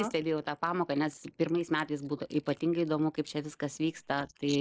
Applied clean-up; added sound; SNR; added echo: neural mask model Resemble Enhance denoiser.